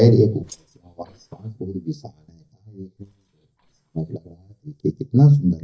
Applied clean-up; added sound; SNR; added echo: neural mask model DeepFilterNet 3.